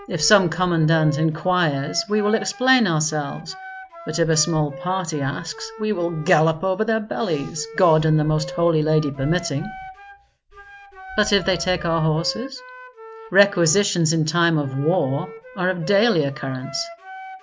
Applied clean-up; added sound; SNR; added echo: none; Wind instrument, woodwind instrument; 17 dB; none.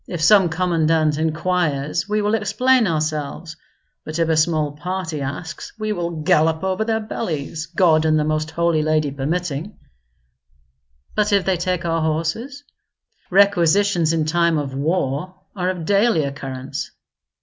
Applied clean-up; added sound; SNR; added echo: none; none; none; none.